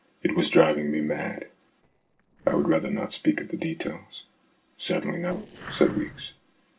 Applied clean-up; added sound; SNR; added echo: neural separator model SepFormer DNS4.